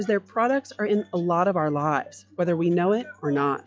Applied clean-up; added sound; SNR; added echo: classical method log-MMSE.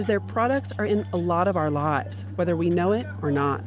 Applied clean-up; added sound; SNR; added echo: none; Organ; 11 dB; none.